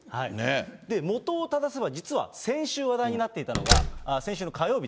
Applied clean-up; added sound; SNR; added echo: none; Slam; -1 dB; none.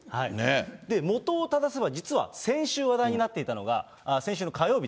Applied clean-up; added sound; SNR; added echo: none; none; none; none.